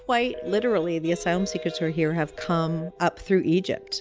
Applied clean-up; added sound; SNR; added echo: none; Telephone; 15 dB; none.